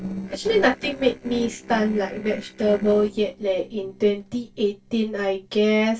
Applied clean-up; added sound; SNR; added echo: neural separator model SepFormer DNS4.